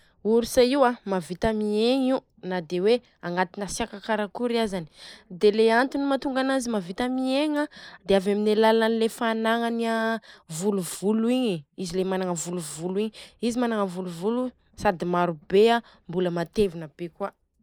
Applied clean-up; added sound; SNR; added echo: neural mask model Resemble Enhance denoiser.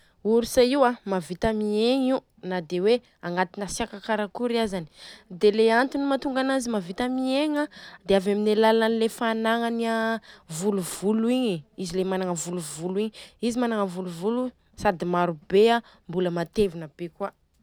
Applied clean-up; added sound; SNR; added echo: none; none; none; none.